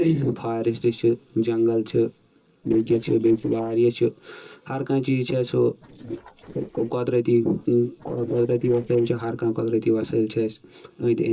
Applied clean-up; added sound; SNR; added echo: neural separator model SepFormer DNS4.